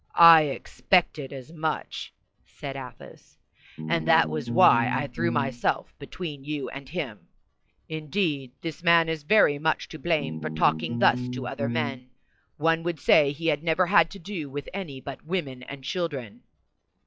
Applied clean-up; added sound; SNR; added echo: classical method log-MMSE.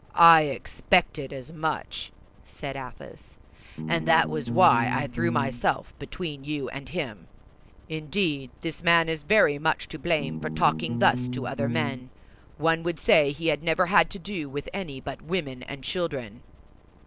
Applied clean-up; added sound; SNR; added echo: none; Bass guitar; 4 dB; none.